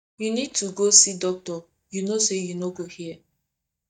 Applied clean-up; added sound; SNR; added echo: neural mask model DeepFilterNet 3.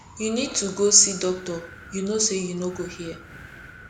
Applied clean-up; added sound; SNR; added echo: none; Wind; 19 dB; none.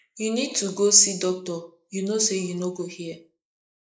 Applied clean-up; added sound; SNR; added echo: neural mask model Resemble Enhance denoiser.